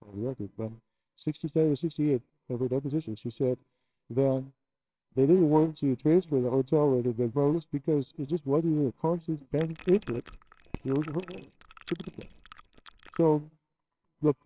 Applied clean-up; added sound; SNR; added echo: neural separator model SepFormer WHAMR!.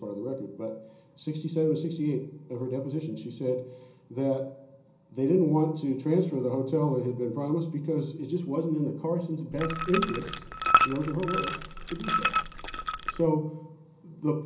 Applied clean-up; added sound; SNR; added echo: none; Liquid; 0 dB; reverberation time 0.6 s.